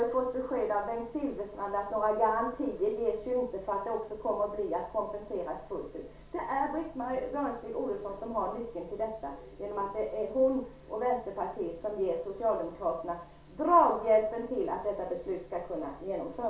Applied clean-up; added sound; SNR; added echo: none; none; none; reverberation time 0.3 s.